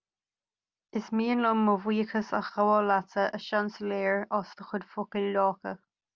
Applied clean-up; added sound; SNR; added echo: none; none; none; none.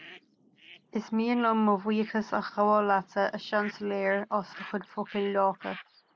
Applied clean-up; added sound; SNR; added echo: neural mask model Resemble Enhance denoiser.